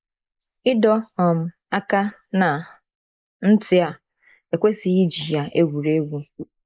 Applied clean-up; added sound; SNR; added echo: neural mask model Resemble Enhance denoiser.